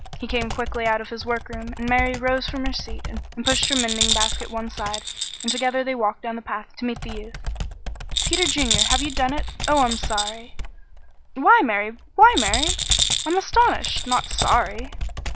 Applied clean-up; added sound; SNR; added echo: none; Computer keyboard + Rattle; 2 dB; none.